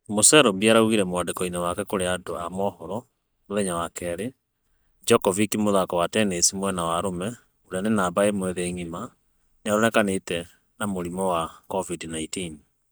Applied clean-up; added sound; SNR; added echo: neural mask model DeepFilterNet 3.